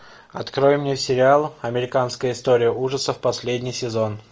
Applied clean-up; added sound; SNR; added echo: none; none; none; none.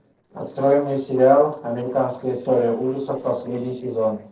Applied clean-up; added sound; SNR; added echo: neural separator model SepFormer DNS4.